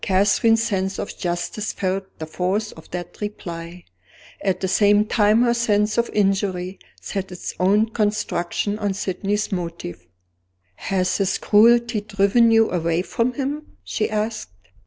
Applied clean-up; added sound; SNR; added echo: none; none; none; none.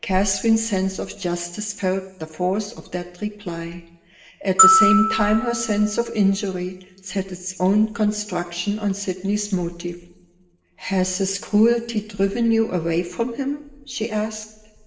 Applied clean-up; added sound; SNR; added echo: none; Glockenspiel; -1 dB; reverberation time 0.9 s.